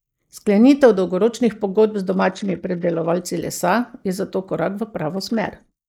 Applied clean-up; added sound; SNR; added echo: neural mask model Resemble Enhance denoiser.